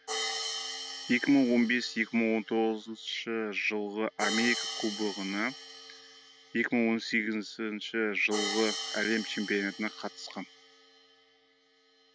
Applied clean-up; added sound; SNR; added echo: none; Hi-hat; 9 dB; none.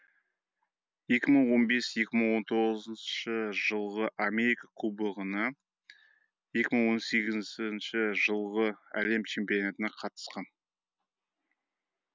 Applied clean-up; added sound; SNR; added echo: none; none; none; none.